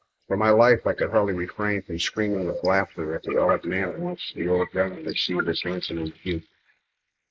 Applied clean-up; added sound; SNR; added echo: neural mask model Resemble Enhance denoiser.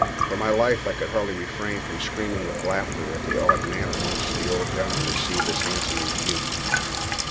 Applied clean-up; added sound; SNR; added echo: none; Sink (filling or washing) / Water tap, faucet; -2 dB; none.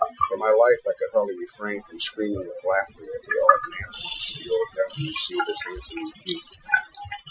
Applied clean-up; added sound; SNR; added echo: classical method Wiener filter.